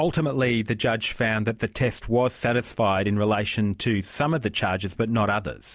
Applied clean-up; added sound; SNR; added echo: none; none; none; none.